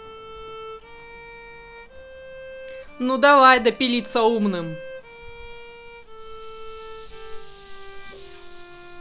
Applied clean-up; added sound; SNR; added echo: none; Bowed string instrument; 17 dB; none.